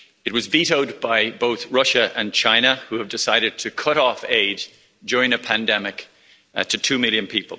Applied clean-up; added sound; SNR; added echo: none; none; none; none.